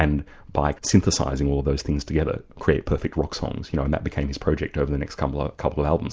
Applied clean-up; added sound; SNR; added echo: none; none; none; none.